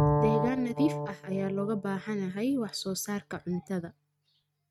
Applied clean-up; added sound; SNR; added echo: neural mask model RNNoise.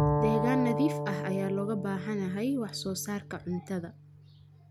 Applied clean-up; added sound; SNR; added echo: none; Bowed string instrument; 1 dB; none.